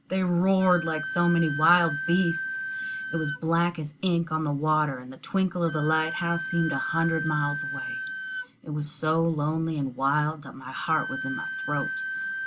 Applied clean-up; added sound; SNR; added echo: none; Wind instrument, woodwind instrument; 8 dB; none.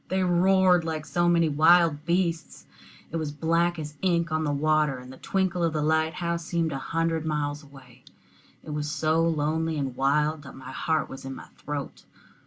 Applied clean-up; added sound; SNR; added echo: none; none; none; none.